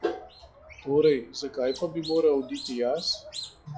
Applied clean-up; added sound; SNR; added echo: classical method log-MMSE.